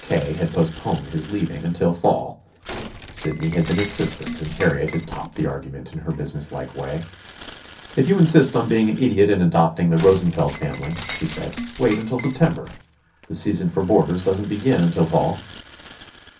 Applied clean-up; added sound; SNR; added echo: none; Shatter; 14 dB; reverberation time 0.3 s.